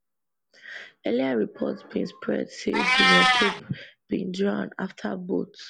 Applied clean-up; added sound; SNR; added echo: none; Meow; -1 dB; none.